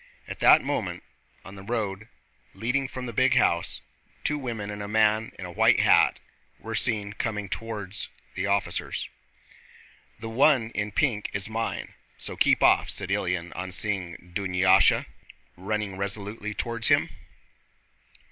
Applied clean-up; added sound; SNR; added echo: none; none; none; none.